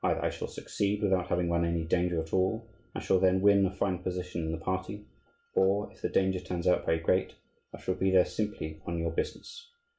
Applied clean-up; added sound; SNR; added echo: none; none; none; none.